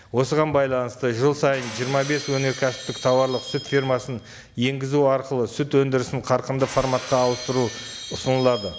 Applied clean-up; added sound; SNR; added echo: none; Shatter; 15 dB; none.